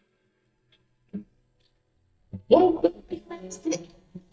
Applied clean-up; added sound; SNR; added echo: neural mask model DeepFilterNet 3.